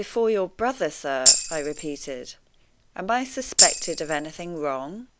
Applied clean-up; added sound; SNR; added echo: none; Tambourine; -5 dB; none.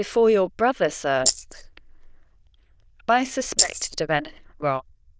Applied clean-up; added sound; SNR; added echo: neural diffusion model UNIVERSE++.